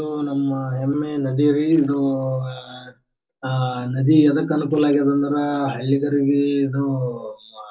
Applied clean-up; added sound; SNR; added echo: neural separator model SepFormer DNS4.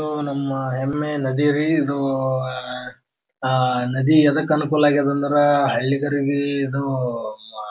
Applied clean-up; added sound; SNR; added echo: none; none; none; none.